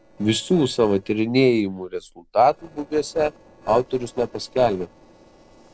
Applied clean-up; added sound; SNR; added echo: neural separator model SepFormer DNS4.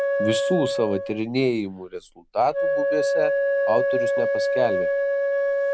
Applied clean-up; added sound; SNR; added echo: none; Wind instrument, woodwind instrument; -3 dB; none.